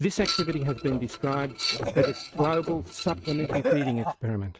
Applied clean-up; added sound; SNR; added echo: neural mask model RNNoise.